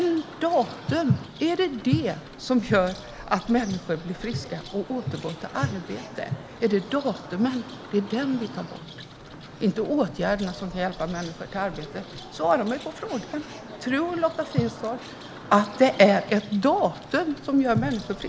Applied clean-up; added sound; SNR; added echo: none; Bird; 16 dB; none.